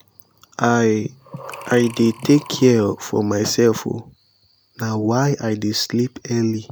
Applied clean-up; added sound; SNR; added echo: none; Breathing; 17 dB; none.